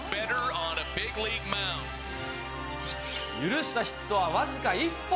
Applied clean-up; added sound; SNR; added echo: none; none; none; none.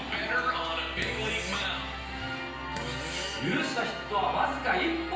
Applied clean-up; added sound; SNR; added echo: none; Fart; 12 dB; reverberation time 0.9 s.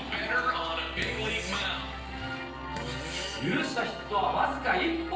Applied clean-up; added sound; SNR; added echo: neural separator model SepFormer DNS4.